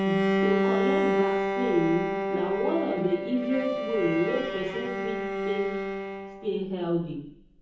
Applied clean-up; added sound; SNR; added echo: none; Bowed string instrument; -1 dB; reverberation time 0.7 s.